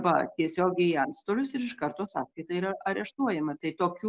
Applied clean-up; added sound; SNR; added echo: none; none; none; none.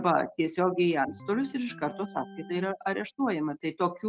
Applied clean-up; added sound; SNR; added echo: neural mask model RNNoise.